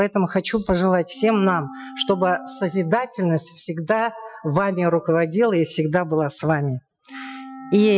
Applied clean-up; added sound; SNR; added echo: classical method Wiener filter.